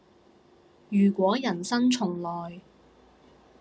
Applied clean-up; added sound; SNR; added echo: none; none; none; none.